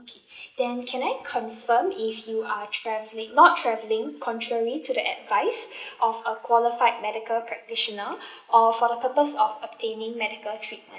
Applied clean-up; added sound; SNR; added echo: neural mask model Resemble Enhance denoiser.